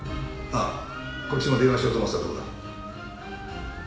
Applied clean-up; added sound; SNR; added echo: none; Cat; 14 dB; reverberation time 0.7 s.